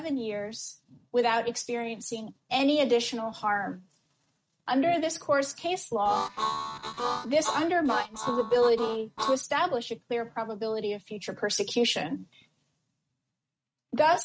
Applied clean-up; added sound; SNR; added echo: neural mask model RNNoise.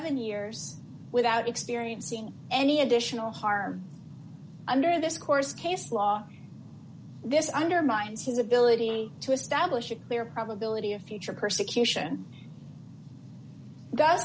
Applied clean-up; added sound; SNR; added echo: none; none; none; none.